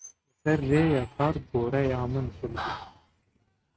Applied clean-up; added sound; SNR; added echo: neural mask model RNNoise.